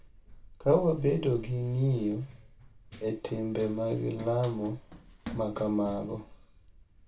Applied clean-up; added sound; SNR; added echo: none; Run; 16 dB; reverberation time 0.2 s.